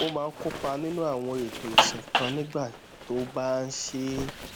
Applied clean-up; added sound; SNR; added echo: none; Zipper (clothing); 1 dB; none.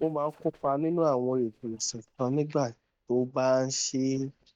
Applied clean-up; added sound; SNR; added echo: neural mask model DeepFilterNet 3.